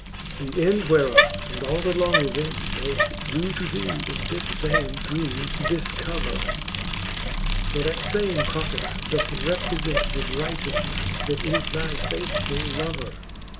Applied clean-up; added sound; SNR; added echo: none; Bicycle; -2 dB; none.